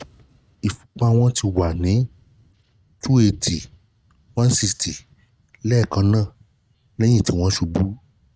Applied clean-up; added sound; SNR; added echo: neural mask model RNNoise.